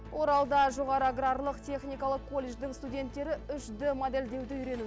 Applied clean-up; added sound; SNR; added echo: none; none; none; none.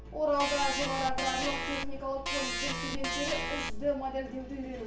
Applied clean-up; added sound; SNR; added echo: none; Organ; 0 dB; reverberation time 0.3 s.